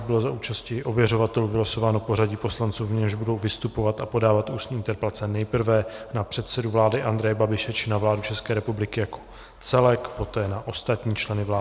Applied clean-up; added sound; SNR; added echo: none; none; none; none.